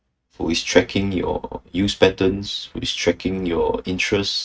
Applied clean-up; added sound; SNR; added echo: neural mask model RNNoise.